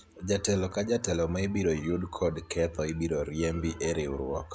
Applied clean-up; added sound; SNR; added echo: none; none; none; none.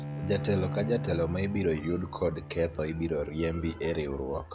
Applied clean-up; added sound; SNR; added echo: none; Bowed string instrument; 9 dB; none.